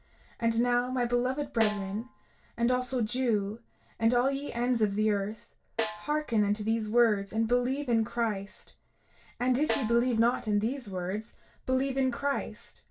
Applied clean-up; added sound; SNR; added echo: none; Snare drum; 11 dB; reverberation time 0.2 s.